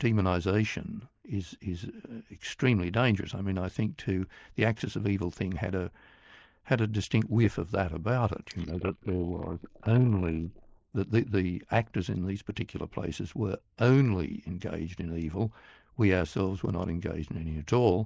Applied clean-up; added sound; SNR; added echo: neural mask model Resemble Enhance denoiser.